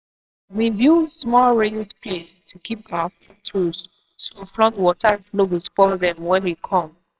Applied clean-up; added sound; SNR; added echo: neural separator model SepFormer WHAMR!.